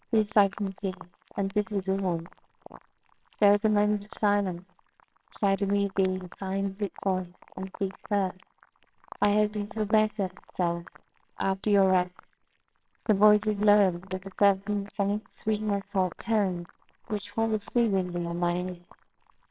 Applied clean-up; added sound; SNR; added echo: neural separator model SepFormer WHAMR!.